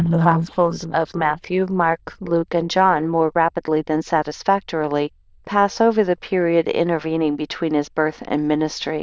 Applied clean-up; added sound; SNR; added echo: neural diffusion model UNIVERSE++.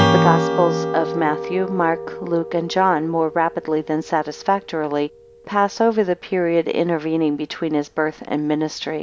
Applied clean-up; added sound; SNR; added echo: none; Strum; 5 dB; none.